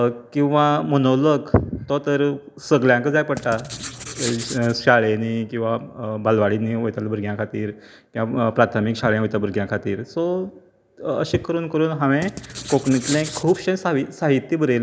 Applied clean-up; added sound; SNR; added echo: none; Writing; 12 dB; none.